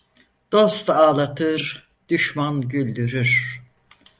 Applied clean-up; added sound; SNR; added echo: none; none; none; none.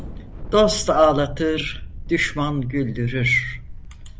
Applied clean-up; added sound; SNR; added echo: none; Thunder; 11 dB; none.